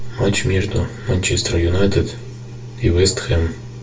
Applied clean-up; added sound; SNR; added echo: none; none; none; reverberation time 0.2 s.